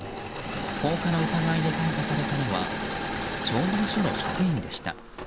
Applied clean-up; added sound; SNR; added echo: none; Engine / Mechanisms; 2 dB; none.